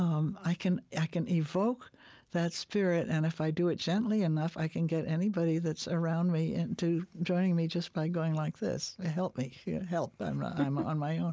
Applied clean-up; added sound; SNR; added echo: none; none; none; none.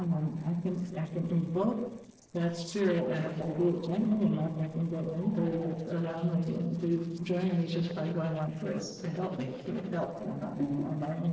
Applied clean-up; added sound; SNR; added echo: neural separator model SepFormer DNS4.